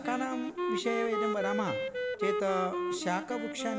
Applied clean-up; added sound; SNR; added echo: none; Wind instrument, woodwind instrument; 0 dB; none.